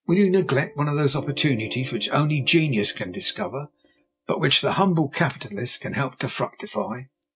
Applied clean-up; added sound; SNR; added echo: neural mask model RNNoise.